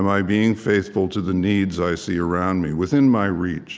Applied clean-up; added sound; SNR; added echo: none; none; none; none.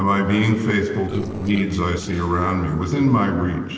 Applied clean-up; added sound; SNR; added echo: neural separator model SepFormer DNS4.